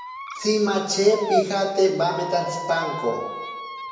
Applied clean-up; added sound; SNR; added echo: none; Squeak; 8 dB; reverberation time 1.0 s.